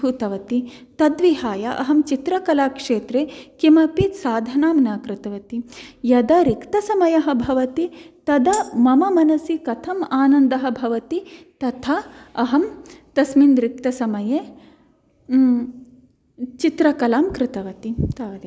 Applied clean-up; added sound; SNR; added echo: none; Tambourine; 14 dB; none.